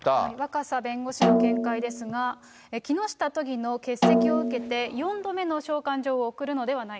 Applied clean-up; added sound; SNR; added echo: none; Snare drum; -1 dB; none.